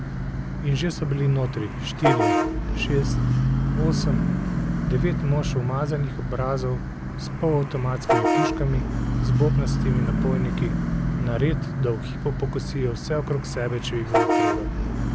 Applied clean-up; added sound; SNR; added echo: none; Bus / Vehicle horn, car horn, honking; -3 dB; none.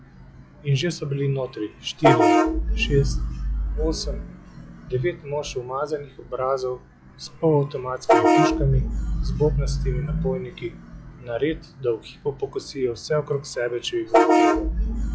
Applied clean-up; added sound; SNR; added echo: classical method log-MMSE.